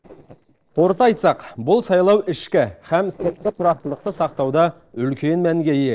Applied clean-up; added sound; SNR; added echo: neural separator model SepFormer DNS4.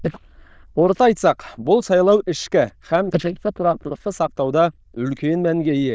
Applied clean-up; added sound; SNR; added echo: neural diffusion model UNIVERSE++.